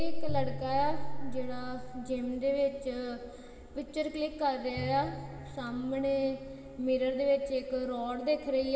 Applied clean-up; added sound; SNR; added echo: none; Bowed string instrument; 15 dB; reverberation time 2.8 s.